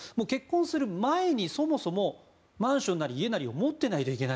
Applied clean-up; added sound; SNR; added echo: none; none; none; none.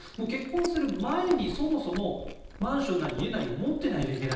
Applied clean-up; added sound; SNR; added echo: none; Chewing, mastication; 11 dB; reverberation time 0.9 s.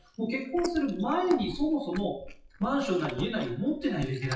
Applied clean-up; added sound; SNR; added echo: classical method WPE with log-MMSE.